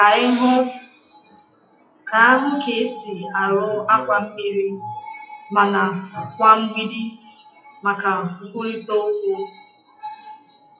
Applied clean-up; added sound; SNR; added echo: classical method WPE with log-MMSE.